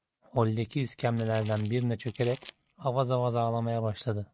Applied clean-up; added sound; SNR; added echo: neural mask model RNNoise.